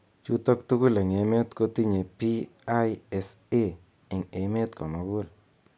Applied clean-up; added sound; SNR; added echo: none; none; none; none.